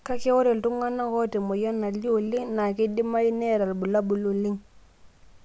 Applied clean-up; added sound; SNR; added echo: none; none; none; none.